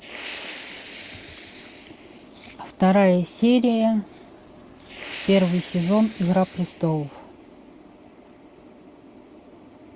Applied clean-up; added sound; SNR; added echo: none; Fire; 18 dB; none.